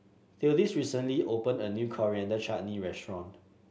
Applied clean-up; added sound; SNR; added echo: none; none; none; none.